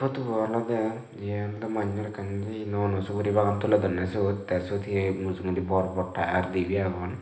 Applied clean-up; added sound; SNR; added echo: none; none; none; reverberation time 1.1 s.